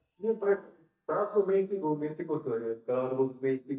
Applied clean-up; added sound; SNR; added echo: neural mask model DeepFilterNet 3.